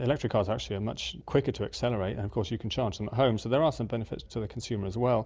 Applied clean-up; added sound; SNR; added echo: none; none; none; none.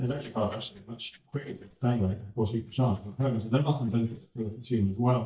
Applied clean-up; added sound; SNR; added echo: neural mask model DeepFilterNet 3.